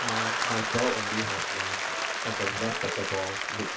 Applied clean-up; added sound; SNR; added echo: none; Applause / Crowd; -4 dB; reverberation time 0.2 s.